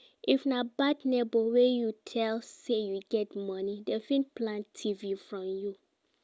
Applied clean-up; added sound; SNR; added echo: none; none; none; none.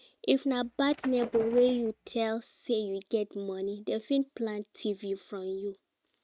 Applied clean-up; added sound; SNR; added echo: neural mask model RNNoise.